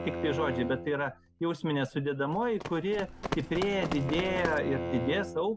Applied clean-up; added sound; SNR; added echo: none; Bowed string instrument + Run; 6 dB; none.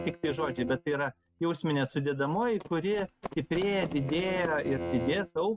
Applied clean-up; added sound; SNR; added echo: neural mask model RNNoise.